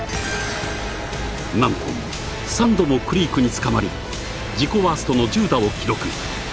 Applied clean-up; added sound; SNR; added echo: none; none; none; none.